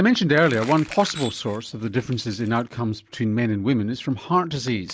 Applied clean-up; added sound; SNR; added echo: none; Tools + Crumpling, crinkling; 20 dB; none.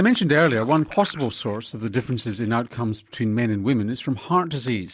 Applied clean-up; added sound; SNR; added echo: neural mask model Resemble Enhance denoiser.